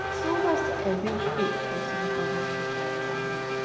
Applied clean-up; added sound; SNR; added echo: none; Race car, auto racing / Accelerating, revving, vroom; -3 dB; reverberation time 1.6 s.